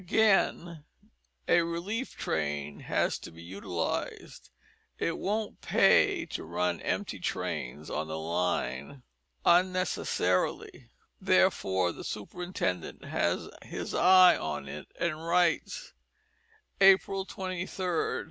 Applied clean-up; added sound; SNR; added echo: none; none; none; none.